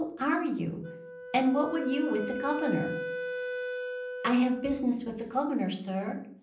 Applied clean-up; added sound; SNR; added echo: none; Wind instrument, woodwind instrument; 8 dB; reverberation time 0.6 s.